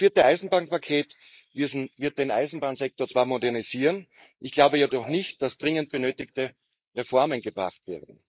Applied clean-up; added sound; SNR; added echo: neural mask model Resemble Enhance denoiser.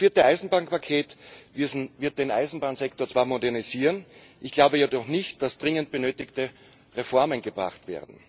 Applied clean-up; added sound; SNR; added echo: none; none; none; none.